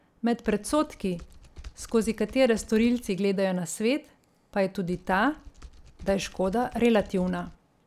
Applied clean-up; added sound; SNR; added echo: none; Typing; 19 dB; none.